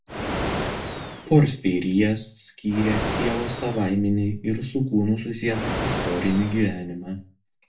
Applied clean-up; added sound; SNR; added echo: none; Animal; -5 dB; reverberation time 0.3 s.